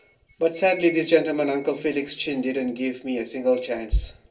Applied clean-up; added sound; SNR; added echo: none; Wind chime; 11 dB; reverberation time 0.2 s.